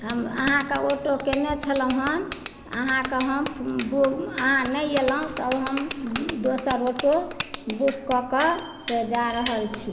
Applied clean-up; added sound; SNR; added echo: none; Bicycle bell; 0 dB; none.